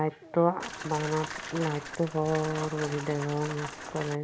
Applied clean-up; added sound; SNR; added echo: none; Rain; 9 dB; none.